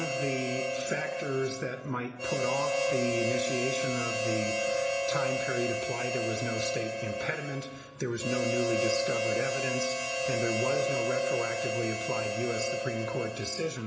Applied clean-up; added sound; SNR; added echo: none; Harmonica; -2 dB; reverberation time 0.8 s.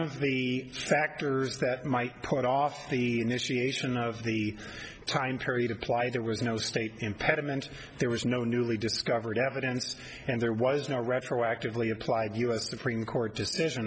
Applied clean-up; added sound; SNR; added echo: none; none; none; none.